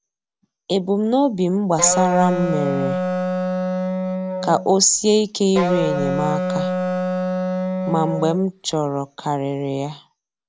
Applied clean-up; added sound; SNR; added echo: none; Wind instrument, woodwind instrument; 2 dB; none.